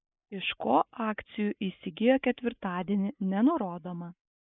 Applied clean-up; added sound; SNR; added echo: neural mask model Resemble Enhance denoiser.